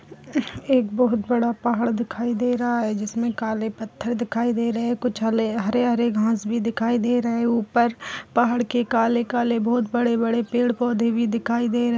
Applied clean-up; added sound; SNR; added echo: none; none; none; none.